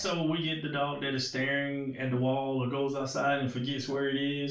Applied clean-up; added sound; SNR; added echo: none; none; none; reverberation time 0.3 s.